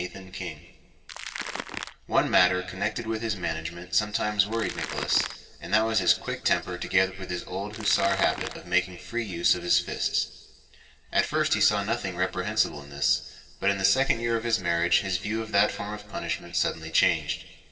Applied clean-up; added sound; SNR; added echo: none; Crackle; 7 dB; reverberation time 1.8 s.